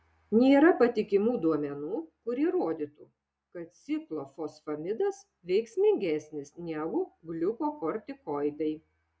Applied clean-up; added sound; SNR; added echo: none; none; none; none.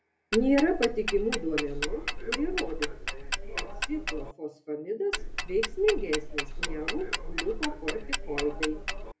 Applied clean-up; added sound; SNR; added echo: none; Tick-tock; 2 dB; reverberation time 0.3 s.